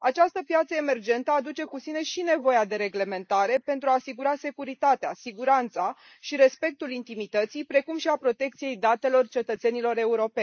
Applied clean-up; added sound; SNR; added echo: neural mask model Resemble Enhance denoiser.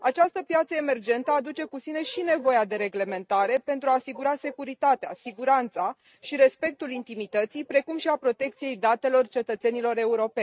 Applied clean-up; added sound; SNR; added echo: neural mask model RNNoise.